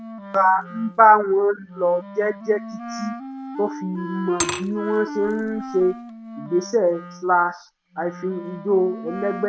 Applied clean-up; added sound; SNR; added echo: none; Wind instrument, woodwind instrument + Glass / Liquid; 12 dB; none.